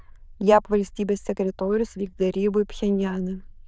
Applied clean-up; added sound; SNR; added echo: neural diffusion model UNIVERSE++.